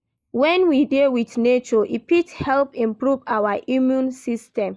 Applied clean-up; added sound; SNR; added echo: neural mask model Resemble Enhance denoiser.